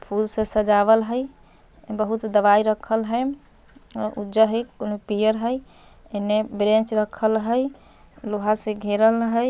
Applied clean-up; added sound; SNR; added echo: none; none; none; none.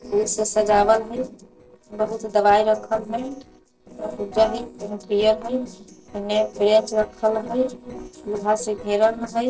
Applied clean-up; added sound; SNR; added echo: neural separator model SepFormer DNS4.